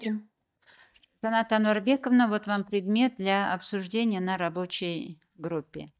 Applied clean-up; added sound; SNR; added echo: neural mask model DeepFilterNet 3.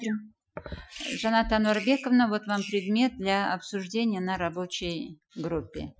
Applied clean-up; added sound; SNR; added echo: classical method Wiener filter.